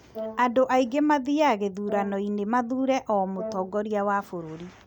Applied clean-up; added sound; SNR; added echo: none; Brass instrument; 16 dB; none.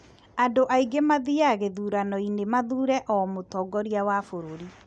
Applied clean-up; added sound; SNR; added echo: none; none; none; none.